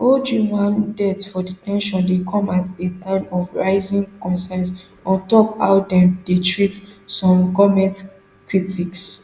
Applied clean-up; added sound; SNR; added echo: none; none; none; none.